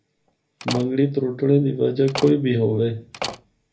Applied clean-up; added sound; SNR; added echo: none; Slam; 13 dB; reverberation time 0.3 s.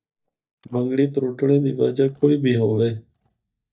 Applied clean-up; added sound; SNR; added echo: neural mask model DeepFilterNet 3.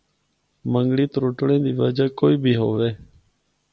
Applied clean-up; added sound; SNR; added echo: none; none; none; none.